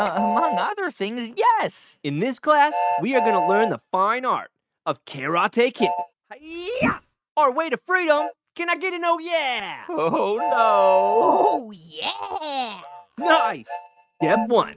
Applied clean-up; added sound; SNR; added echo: neural mask model RNNoise.